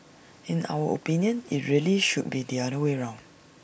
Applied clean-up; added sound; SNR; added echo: none; none; none; none.